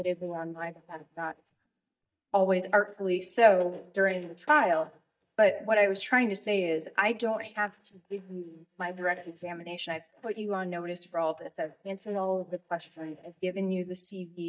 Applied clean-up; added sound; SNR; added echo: neural mask model DeepFilterNet 3.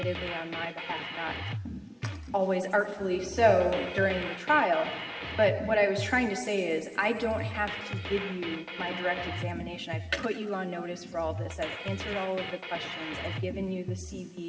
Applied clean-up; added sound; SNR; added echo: none; Drum kit; 8 dB; reverberation time 2.8 s.